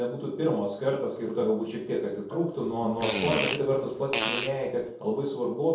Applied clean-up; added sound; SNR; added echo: none; Fart; 3 dB; reverberation time 0.7 s.